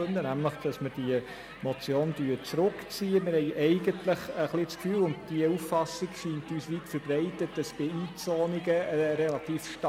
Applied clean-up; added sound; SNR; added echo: none; Crowd; 17 dB; none.